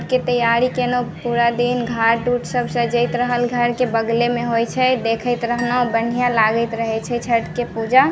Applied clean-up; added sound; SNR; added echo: none; Harp; 19 dB; none.